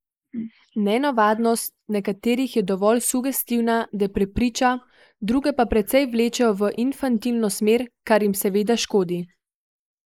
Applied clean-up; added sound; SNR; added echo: neural mask model Resemble Enhance denoiser.